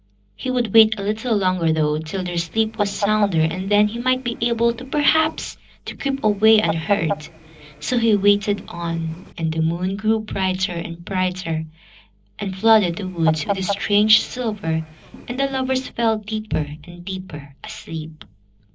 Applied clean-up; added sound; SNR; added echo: neural separator model SepFormer DNS4.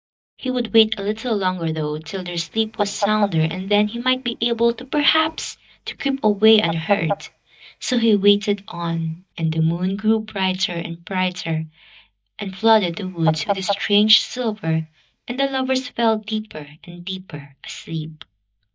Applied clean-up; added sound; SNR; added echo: neural mask model DeepFilterNet 3.